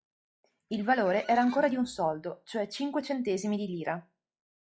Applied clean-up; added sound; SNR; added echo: classical method log-MMSE.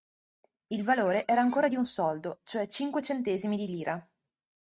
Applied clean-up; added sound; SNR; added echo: neural mask model RNNoise.